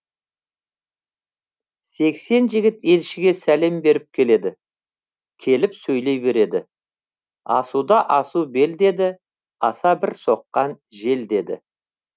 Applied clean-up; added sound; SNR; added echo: none; none; none; none.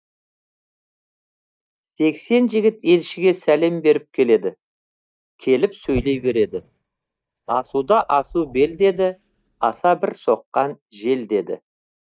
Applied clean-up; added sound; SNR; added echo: neural mask model DeepFilterNet 3.